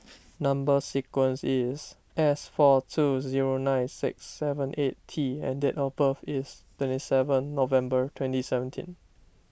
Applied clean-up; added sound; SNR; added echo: none; none; none; none.